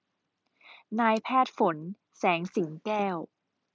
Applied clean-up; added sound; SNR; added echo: none; none; none; none.